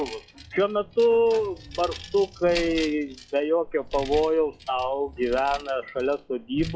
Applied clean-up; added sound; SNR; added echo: classical method log-MMSE.